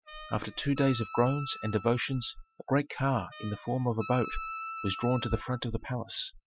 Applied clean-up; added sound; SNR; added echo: classical method spectral subtraction.